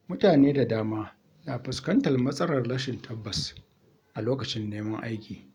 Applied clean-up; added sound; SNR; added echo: none; none; none; none.